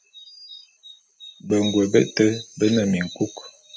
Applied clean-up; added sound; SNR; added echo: none; none; none; none.